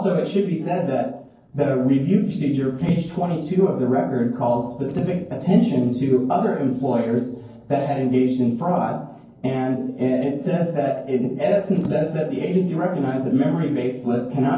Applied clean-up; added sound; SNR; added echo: neural separator model SepFormer DNS4.